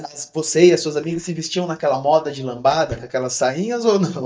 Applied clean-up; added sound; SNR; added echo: neural mask model DeepFilterNet 3.